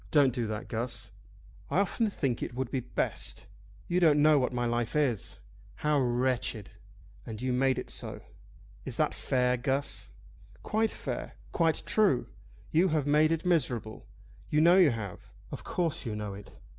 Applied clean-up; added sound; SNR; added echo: none; none; none; none.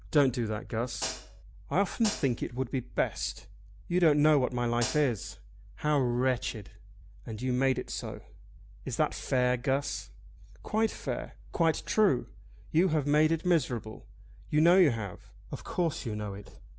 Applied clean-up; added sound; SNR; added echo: none; Hi-hat; 8 dB; none.